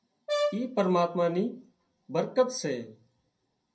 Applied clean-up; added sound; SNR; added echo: none; Brass instrument; 4 dB; reverberation time 0.3 s.